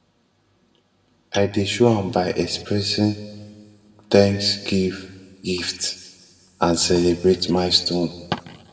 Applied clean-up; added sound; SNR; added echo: none; Tap / Glass; 19 dB; reverberation time 1.3 s.